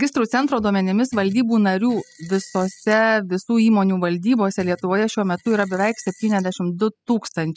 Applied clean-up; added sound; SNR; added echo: classical method spectral subtraction.